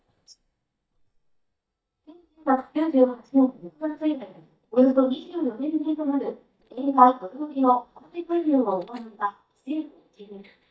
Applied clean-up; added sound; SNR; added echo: neural mask model DeepFilterNet 3.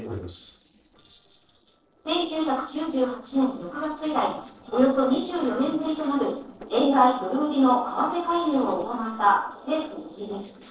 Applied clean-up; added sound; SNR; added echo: neural separator model SepFormer DNS4.